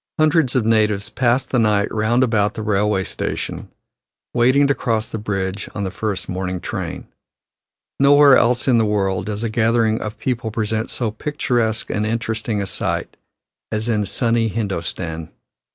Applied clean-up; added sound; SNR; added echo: none; none; none; none.